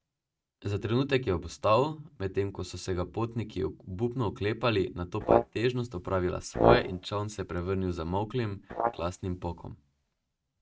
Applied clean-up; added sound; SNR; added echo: neural mask model RNNoise.